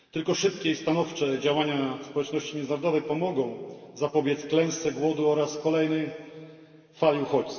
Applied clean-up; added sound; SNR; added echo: none; none; none; reverberation time 2.8 s.